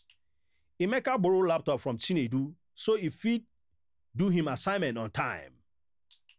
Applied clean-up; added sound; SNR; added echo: none; none; none; none.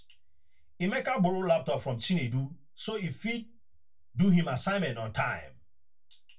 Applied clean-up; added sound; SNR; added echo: none; none; none; reverberation time 0.2 s.